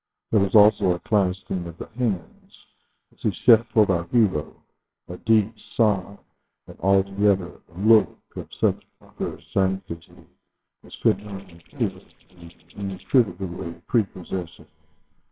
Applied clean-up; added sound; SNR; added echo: neural separator model SepFormer WHAMR!.